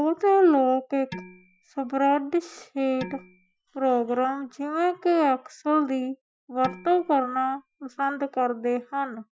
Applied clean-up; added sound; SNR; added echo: classical method Wiener filter.